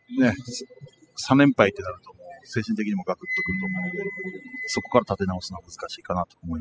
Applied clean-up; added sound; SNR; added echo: classical method spectral subtraction.